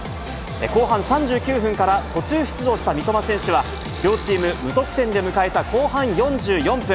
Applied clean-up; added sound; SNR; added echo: none; Wind instrument, woodwind instrument + Burping, eructation; 19 dB; none.